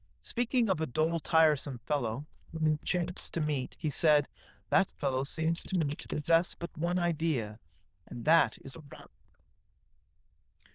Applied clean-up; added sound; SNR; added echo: neural diffusion model UNIVERSE++.